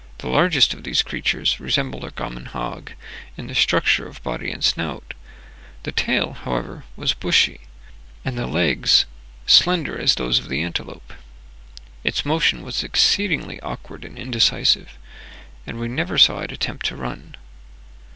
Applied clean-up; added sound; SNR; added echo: none; none; none; none.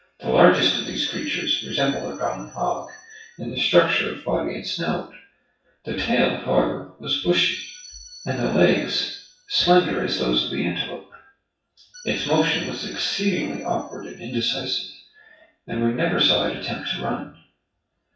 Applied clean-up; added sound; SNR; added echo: classical method WPE with log-MMSE.